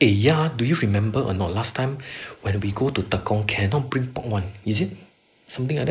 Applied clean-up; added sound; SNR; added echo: neural mask model Resemble Enhance denoiser.